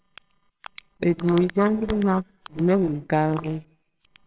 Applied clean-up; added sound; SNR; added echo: neural separator model SepFormer WHAMR!.